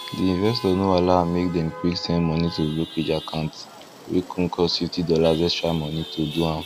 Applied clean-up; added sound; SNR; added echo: none; Chatter / Traffic noise, roadway noise / Vehicle horn, car horn, honking / Engine; 16 dB; none.